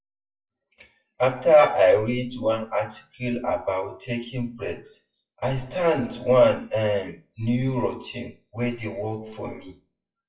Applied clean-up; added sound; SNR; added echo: classical method WPE with log-MMSE.